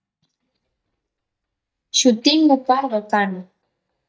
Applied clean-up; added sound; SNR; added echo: neural mask model DeepFilterNet 3.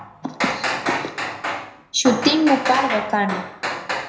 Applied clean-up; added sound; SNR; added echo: none; Hammer; 4 dB; reverberation time 0.8 s.